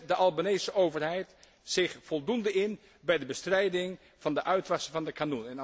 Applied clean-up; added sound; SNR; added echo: none; none; none; none.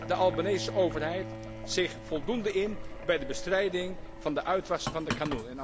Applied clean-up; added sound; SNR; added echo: none; Boiling + Bowed string instrument; 7 dB; none.